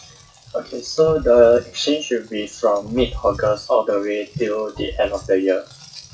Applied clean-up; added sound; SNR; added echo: classical method WPE with log-MMSE.